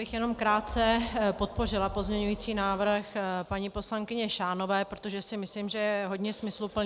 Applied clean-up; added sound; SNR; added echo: none; none; none; none.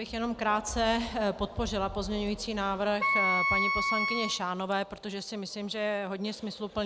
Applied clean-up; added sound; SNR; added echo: none; Wind instrument, woodwind instrument; -1 dB; none.